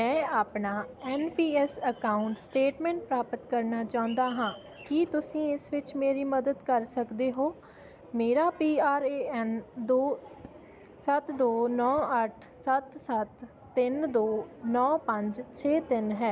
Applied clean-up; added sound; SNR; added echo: none; none; none; none.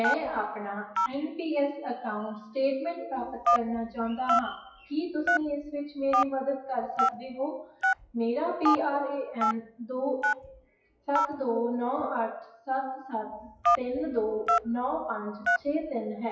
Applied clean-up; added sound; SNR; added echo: classical method WPE with log-MMSE.